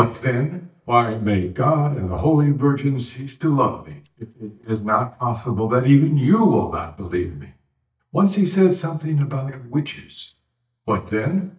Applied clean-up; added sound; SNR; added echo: neural mask model DeepFilterNet 3.